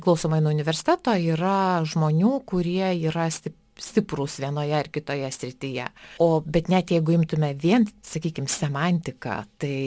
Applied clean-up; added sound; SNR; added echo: none; none; none; none.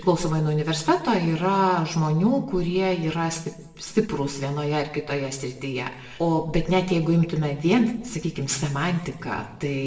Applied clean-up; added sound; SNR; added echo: none; none; none; reverberation time 0.7 s.